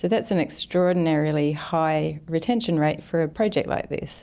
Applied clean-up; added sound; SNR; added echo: none; none; none; none.